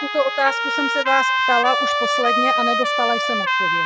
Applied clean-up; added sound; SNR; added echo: classical method spectral subtraction.